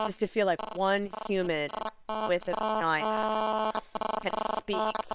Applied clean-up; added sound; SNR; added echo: neural separator model SepFormer WHAM!.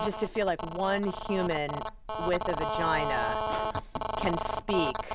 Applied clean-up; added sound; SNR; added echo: none; Telephone; 1 dB; none.